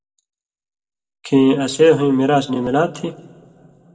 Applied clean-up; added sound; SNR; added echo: none; none; none; reverberation time 1.1 s.